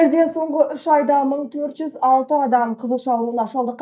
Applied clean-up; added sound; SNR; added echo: neural mask model DeepFilterNet 3.